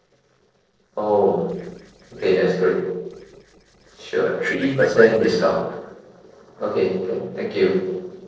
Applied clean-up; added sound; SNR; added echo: neural separator model SepFormer DNS4.